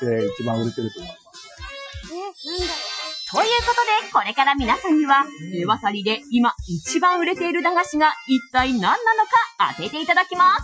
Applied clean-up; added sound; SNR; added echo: classical method Wiener filter.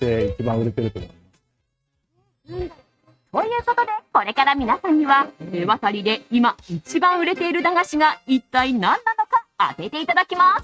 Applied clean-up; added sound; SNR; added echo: neural mask model RNNoise.